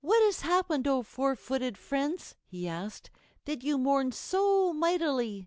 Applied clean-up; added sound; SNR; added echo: none; none; none; none.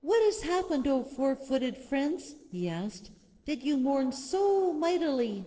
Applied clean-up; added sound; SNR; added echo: neural separator model SepFormer DNS4.